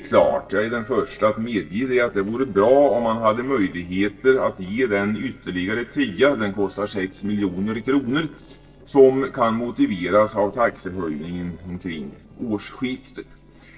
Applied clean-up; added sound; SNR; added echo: neural separator model SepFormer DNS4.